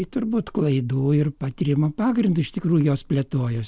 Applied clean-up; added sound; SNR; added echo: none; none; none; none.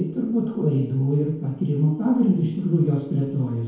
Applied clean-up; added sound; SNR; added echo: none; none; none; reverberation time 0.9 s.